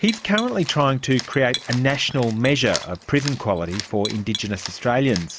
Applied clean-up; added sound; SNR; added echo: none; Cat; 12 dB; none.